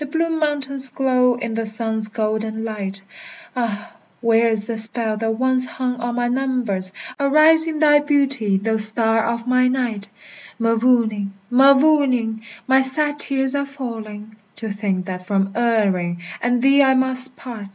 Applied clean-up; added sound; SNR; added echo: none; none; none; none.